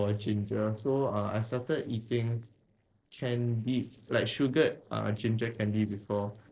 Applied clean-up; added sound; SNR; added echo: neural separator model SepFormer DNS4.